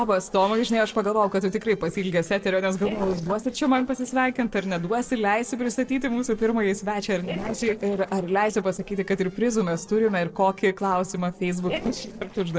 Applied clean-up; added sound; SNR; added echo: neural separator model SepFormer DNS4.